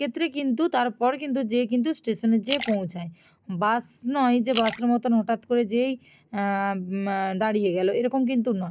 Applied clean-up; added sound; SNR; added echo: neural mask model Resemble Enhance denoiser.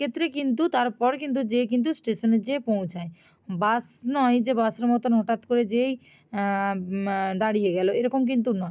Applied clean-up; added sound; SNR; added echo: none; none; none; none.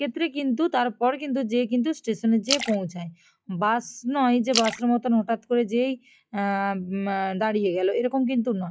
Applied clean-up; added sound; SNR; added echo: classical method log-MMSE.